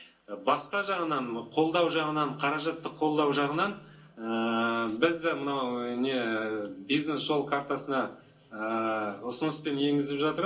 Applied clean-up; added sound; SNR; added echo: none; Tambourine; 16 dB; reverberation time 0.2 s.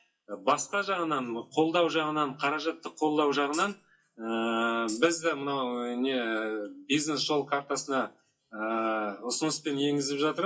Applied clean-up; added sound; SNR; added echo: classical method WPE with log-MMSE.